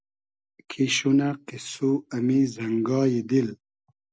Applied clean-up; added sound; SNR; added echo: none; none; none; none.